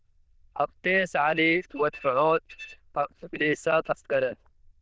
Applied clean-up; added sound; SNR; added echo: neural diffusion model UNIVERSE++.